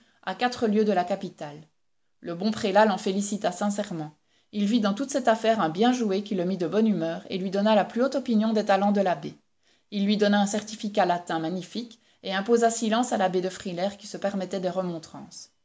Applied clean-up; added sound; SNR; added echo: none; none; none; none.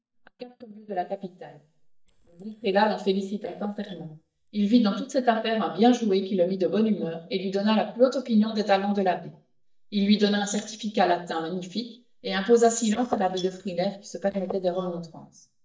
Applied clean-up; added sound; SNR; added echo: neural mask model DeepFilterNet 3.